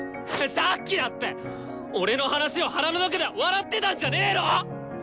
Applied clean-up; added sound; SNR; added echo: none; none; none; none.